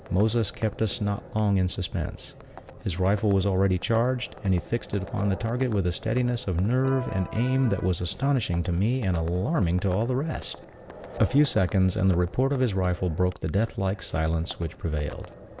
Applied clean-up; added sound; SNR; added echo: none; Electric guitar + Livestock, farm animals, working animals; 18 dB; none.